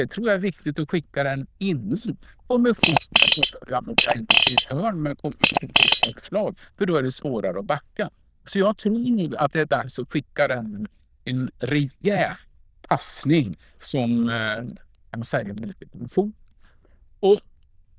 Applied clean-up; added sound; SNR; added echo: neural diffusion model UNIVERSE++.